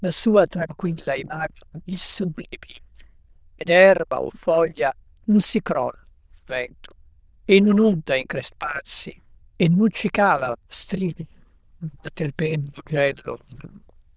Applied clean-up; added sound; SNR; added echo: neural diffusion model UNIVERSE++.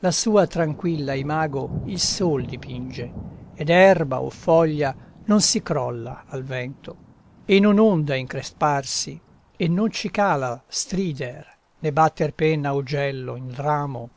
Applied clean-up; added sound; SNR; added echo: none; Thunder; 19 dB; none.